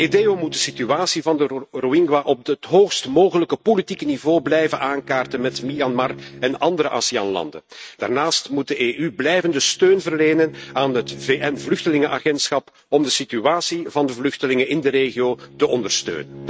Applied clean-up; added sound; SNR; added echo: neural mask model RNNoise.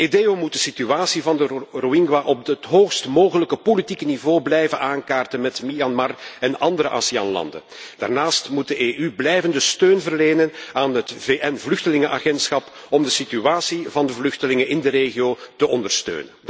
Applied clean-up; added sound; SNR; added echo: none; none; none; none.